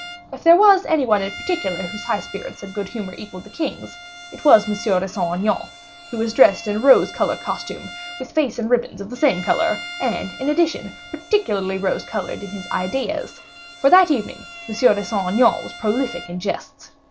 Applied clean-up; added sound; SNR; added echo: none; Bowed string instrument; 16 dB; none.